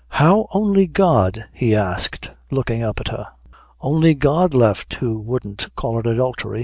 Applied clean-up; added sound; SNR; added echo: none; none; none; none.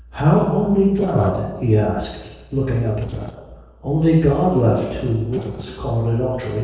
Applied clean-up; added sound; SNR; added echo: neural separator model SepFormer DNS4.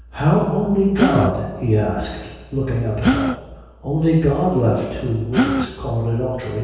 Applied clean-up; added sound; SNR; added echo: none; Gasp; 5 dB; reverberation time 1.2 s.